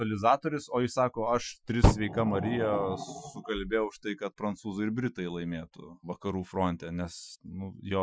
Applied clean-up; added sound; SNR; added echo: classical method Wiener filter.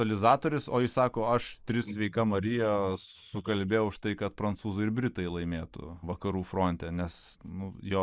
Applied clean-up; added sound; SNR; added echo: neural mask model Resemble Enhance denoiser.